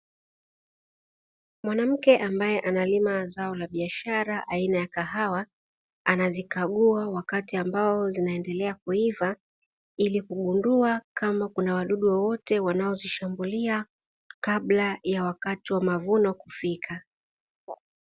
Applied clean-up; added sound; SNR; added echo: none; none; none; none.